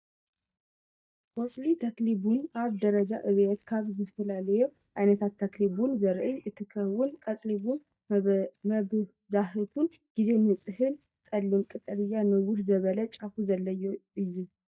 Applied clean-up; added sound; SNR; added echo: neural mask model DeepFilterNet 3.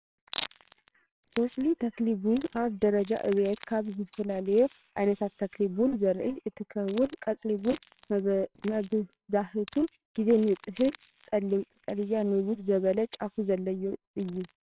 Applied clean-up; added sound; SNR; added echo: neural separator model SepFormer WHAMR!.